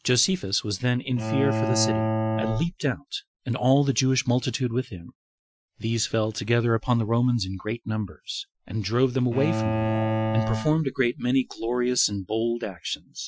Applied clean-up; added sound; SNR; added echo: classical method Wiener filter.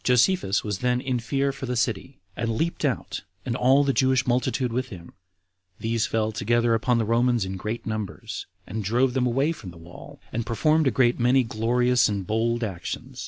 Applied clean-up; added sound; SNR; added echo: none; none; none; none.